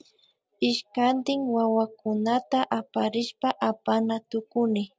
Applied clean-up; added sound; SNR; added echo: none; none; none; none.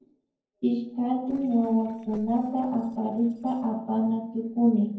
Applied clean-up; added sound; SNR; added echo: neural separator model SepFormer DNS4.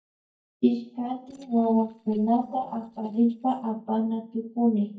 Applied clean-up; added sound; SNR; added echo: neural mask model DeepFilterNet 3.